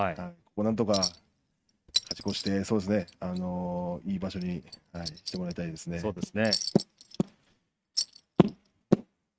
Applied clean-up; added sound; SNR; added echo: neural mask model RNNoise.